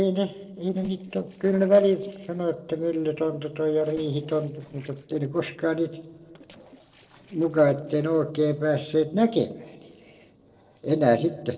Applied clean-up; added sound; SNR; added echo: neural separator model SepFormer DNS4.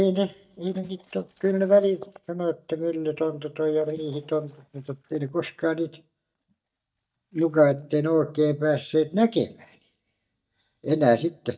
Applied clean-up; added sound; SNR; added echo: neural mask model DeepFilterNet 3.